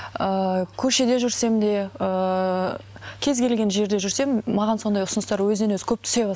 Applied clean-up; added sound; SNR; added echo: none; none; none; none.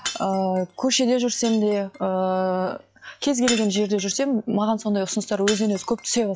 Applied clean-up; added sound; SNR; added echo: classical method log-MMSE.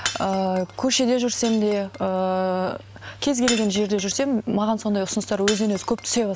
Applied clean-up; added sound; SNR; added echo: none; Shatter; 13 dB; none.